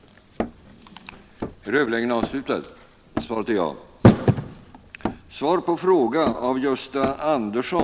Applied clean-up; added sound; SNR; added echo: none; Hammer; 11 dB; none.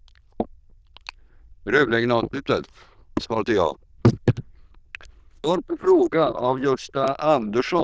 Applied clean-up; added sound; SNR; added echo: neural diffusion model UNIVERSE++.